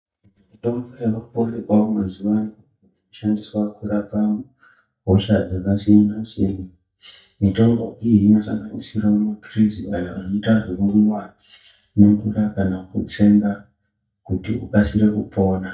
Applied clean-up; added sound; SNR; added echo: neural mask model DeepFilterNet 3.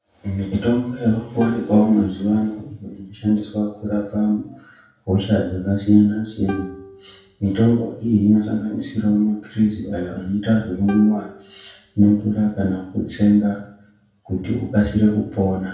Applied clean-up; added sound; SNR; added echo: none; Plucked string instrument; 19 dB; reverberation time 0.6 s.